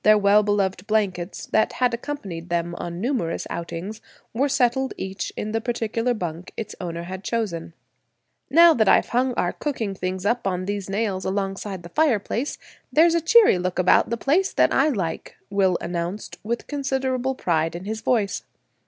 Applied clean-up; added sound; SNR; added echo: none; none; none; none.